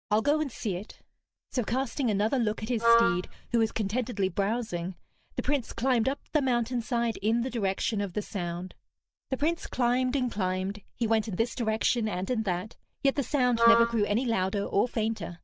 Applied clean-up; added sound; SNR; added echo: neural mask model DeepFilterNet 3.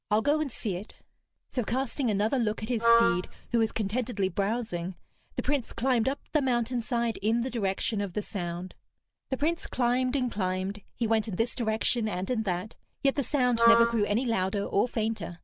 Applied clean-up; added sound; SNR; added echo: none; Wind instrument, woodwind instrument; -1 dB; none.